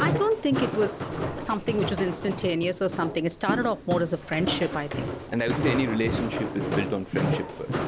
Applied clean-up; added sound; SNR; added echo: none; Walk, footsteps; 3 dB; none.